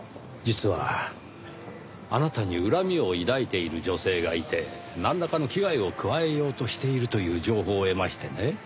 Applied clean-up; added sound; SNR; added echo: none; none; none; none.